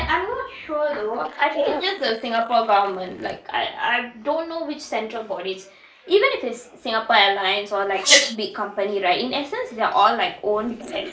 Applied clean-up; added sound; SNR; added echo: neural mask model Resemble Enhance denoiser.